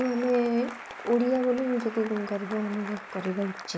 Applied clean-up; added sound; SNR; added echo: none; Applause / Cheering; 13 dB; none.